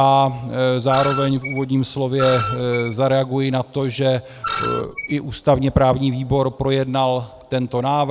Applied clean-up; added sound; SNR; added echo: none; Screech; 8 dB; none.